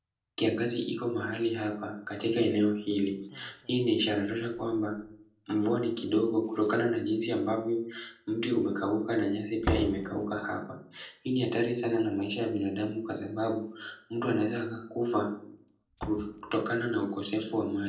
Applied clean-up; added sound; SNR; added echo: none; Slam; 16 dB; reverberation time 0.6 s.